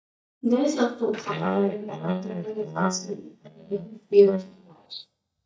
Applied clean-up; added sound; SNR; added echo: neural mask model DeepFilterNet 3.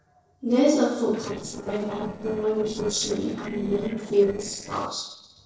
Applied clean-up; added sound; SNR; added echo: neural separator model SepFormer DNS4.